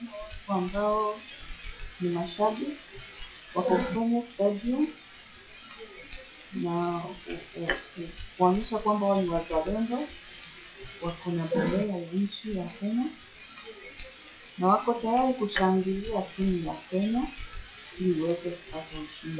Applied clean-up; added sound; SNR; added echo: classical method WPE with log-MMSE.